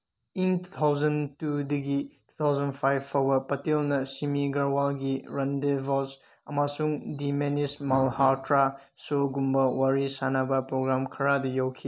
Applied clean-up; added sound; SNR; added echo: none; none; none; none.